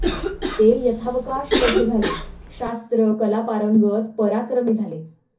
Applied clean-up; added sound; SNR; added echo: none; Cough; 7 dB; reverberation time 0.3 s.